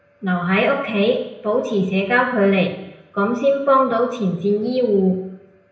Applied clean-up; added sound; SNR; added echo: none; none; none; reverberation time 0.8 s.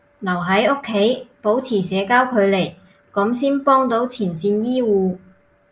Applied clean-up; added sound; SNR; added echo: none; none; none; none.